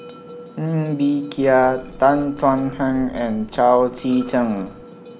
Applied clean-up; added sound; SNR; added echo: none; Bell + Liquid; 19 dB; none.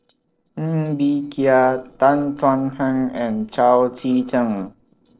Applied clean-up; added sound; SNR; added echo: neural separator model SepFormer DNS4.